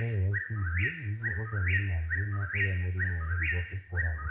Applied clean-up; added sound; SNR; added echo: neural mask model Resemble Enhance denoiser.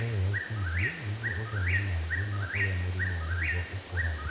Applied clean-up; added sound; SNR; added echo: none; Bird; 4 dB; none.